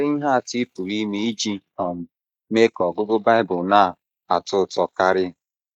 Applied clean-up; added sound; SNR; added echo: neural mask model Resemble Enhance denoiser.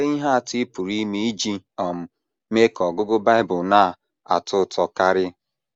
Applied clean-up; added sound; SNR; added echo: none; none; none; none.